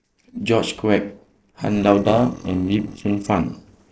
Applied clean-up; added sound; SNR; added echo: neural separator model SepFormer DNS4.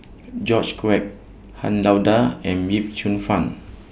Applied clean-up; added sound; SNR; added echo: none; none; none; none.